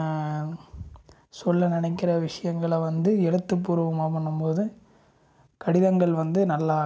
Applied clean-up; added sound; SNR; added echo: none; none; none; none.